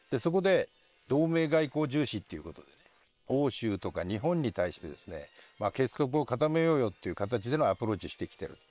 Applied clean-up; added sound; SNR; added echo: neural separator model SepFormer WHAM!.